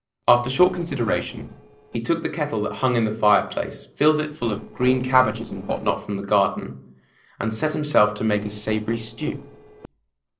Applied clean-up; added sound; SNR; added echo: neural separator model SepFormer DNS4.